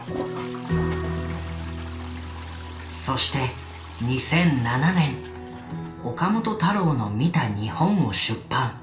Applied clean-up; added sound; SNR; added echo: none; Toilet flush; 17 dB; reverberation time 0.4 s.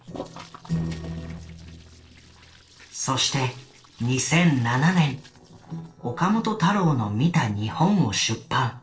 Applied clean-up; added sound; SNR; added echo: neural separator model SepFormer DNS4.